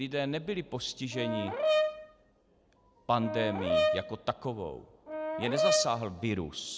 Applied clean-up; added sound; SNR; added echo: none; Brass instrument; -2 dB; none.